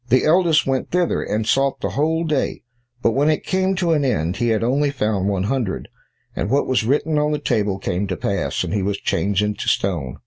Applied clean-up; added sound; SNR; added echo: none; none; none; none.